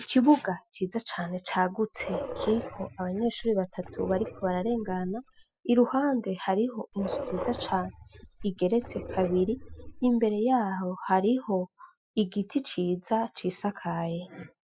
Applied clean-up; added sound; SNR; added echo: classical method spectral subtraction.